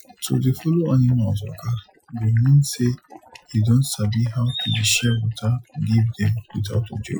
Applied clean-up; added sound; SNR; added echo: classical method Wiener filter.